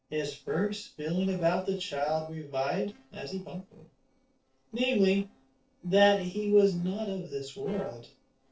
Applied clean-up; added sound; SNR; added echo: neural separator model SepFormer DNS4.